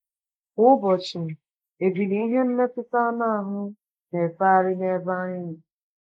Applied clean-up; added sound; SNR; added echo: neural mask model Resemble Enhance denoiser.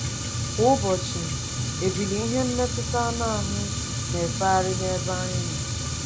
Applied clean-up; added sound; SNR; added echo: none; Fire; -2 dB; none.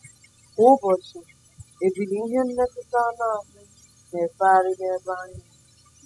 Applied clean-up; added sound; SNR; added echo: classical method spectral subtraction.